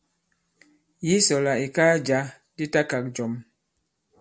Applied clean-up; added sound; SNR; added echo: none; none; none; none.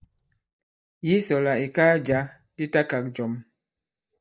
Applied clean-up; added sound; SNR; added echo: neural mask model DeepFilterNet 3.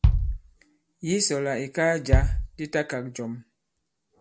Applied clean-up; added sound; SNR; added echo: none; Bass drum; -2 dB; none.